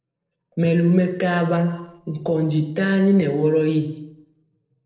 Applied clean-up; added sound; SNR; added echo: neural separator model SepFormer DNS4.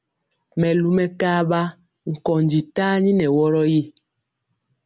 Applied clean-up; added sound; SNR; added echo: none; none; none; none.